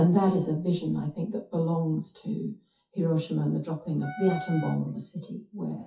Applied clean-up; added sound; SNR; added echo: classical method WPE with log-MMSE.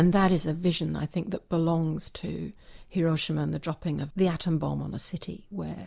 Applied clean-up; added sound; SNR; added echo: none; none; none; none.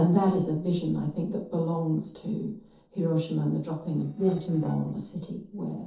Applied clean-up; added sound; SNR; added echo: neural separator model SepFormer DNS4.